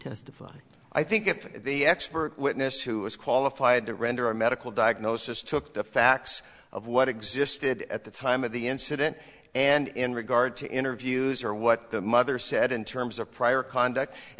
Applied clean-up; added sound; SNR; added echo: none; none; none; none.